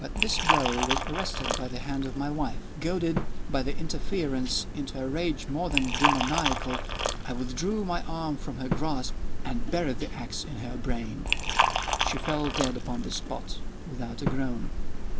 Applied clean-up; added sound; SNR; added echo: none; Liquid; -3 dB; none.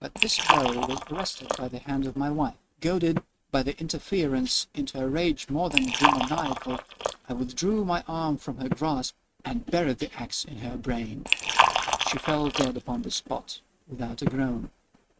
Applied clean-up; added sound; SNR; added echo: neural mask model RNNoise.